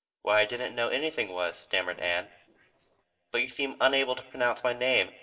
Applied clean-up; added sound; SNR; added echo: neural separator model SepFormer DNS4.